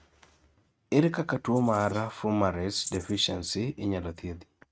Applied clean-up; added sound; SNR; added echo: neural mask model RNNoise.